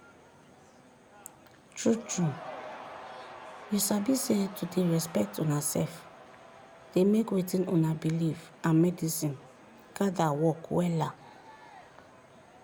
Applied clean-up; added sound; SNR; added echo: none; Crowd / Cheering; 18 dB; none.